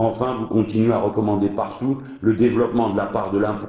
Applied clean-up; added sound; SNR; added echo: neural separator model SepFormer DNS4.